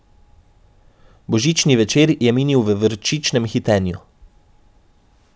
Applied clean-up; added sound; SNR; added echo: none; none; none; none.